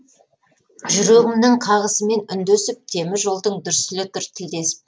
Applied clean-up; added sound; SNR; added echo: none; none; none; none.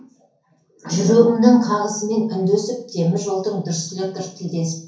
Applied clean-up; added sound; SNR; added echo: none; none; none; reverberation time 0.6 s.